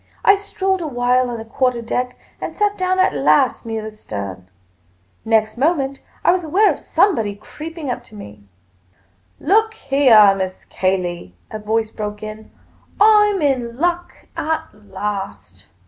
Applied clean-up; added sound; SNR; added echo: none; none; none; none.